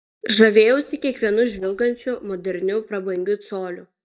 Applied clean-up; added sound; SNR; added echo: neural mask model DeepFilterNet 3.